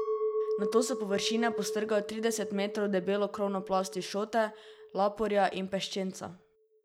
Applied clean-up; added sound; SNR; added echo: none; Chink, clink; 6 dB; none.